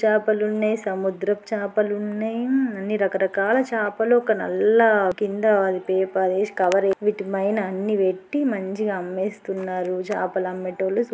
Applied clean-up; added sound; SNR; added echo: none; none; none; none.